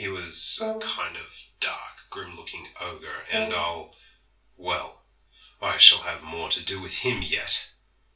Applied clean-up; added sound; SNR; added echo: none; Brass instrument; 11 dB; reverberation time 0.3 s.